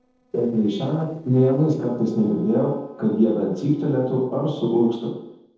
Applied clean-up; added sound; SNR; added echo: neural separator model SepFormer DNS4.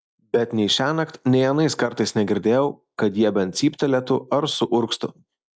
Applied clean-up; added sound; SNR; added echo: none; none; none; none.